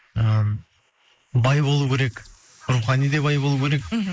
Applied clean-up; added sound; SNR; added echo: neural mask model Resemble Enhance denoiser.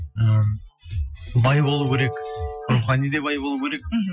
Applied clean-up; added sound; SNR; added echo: classical method Wiener filter.